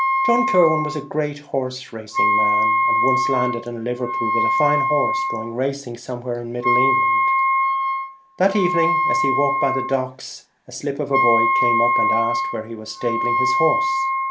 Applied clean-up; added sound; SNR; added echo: none; Wind instrument, woodwind instrument; -3 dB; none.